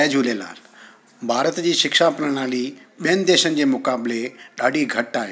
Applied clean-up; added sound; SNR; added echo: none; none; none; none.